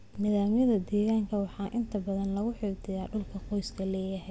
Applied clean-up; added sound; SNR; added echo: none; none; none; none.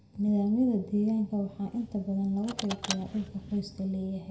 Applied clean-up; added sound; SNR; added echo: none; Car; 13 dB; reverberation time 0.5 s.